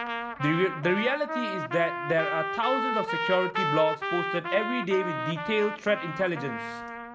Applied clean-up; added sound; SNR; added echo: none; Trumpet; 3 dB; none.